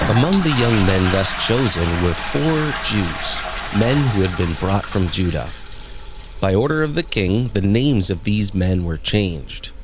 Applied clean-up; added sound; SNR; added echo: none; Toilet flush; 8 dB; none.